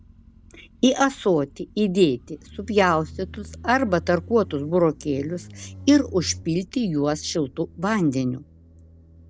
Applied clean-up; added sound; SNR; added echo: none; Motorcycle; 19 dB; none.